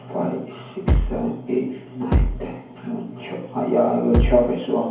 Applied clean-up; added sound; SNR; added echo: none; Bass drum; -2 dB; reverberation time 0.9 s.